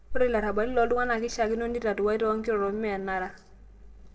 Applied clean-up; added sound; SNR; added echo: neural separator model SepFormer DNS4.